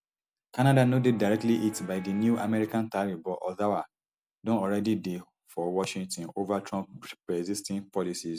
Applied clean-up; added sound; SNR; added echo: none; Guitar; 18 dB; none.